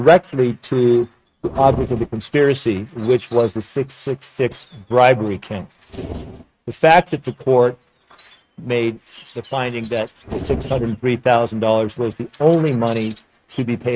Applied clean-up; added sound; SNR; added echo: neural mask model RNNoise.